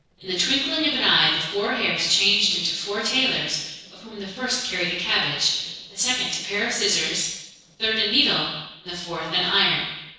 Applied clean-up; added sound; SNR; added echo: neural separator model SepFormer DNS4.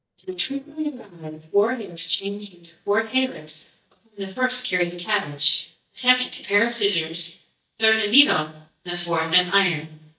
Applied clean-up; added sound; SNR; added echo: neural mask model DeepFilterNet 3.